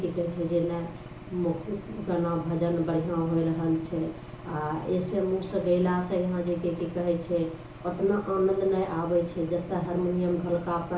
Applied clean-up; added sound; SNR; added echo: none; Engine / Aircraft; 14 dB; reverberation time 0.7 s.